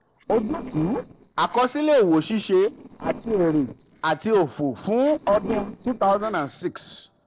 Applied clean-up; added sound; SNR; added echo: neural separator model SepFormer DNS4.